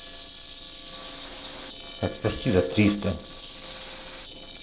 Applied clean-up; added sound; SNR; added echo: neural separator model SepFormer DNS4.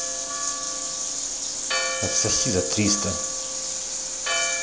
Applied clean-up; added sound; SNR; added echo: none; Church bell; 7 dB; none.